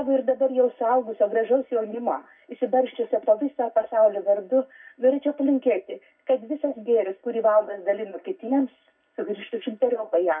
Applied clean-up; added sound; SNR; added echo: none; none; none; reverberation time 0.4 s.